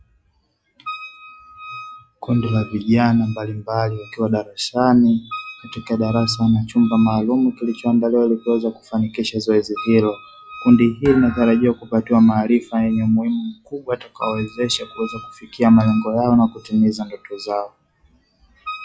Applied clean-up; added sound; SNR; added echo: classical method log-MMSE.